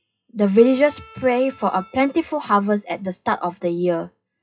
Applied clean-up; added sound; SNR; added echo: classical method WPE with log-MMSE.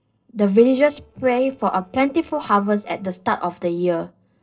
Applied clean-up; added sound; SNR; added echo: neural separator model SepFormer DNS4.